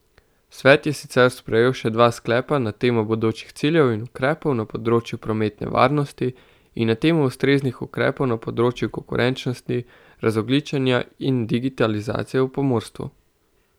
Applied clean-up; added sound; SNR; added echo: none; none; none; none.